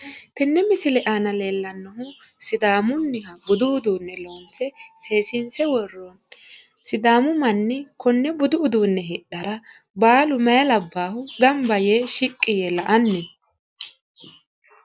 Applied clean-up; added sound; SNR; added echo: none; none; none; none.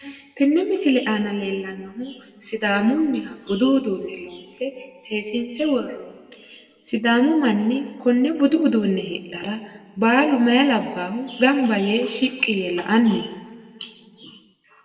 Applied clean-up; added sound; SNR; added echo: none; none; none; reverberation time 1.3 s.